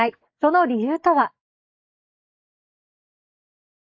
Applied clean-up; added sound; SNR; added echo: neural mask model Resemble Enhance denoiser.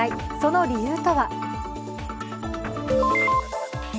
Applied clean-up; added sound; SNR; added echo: none; Guitar; 17 dB; none.